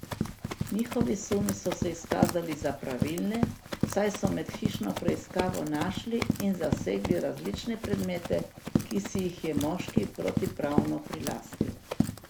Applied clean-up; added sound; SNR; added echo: none; Run; 1 dB; none.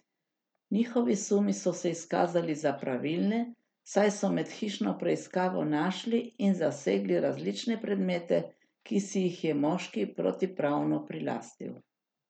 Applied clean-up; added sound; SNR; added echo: none; none; none; none.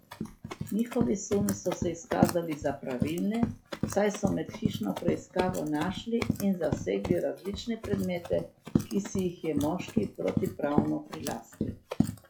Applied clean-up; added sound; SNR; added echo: classical method log-MMSE.